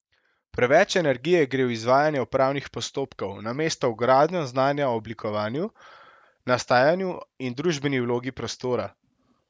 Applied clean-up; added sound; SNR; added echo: none; none; none; none.